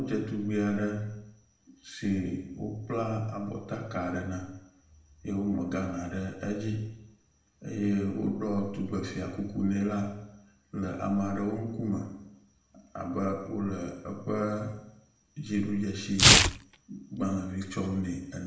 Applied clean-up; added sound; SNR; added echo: none; Tearing; -5 dB; reverberation time 0.8 s.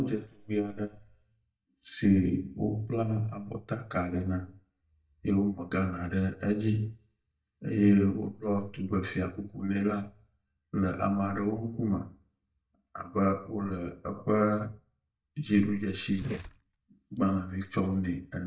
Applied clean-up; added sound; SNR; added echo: neural mask model DeepFilterNet 3.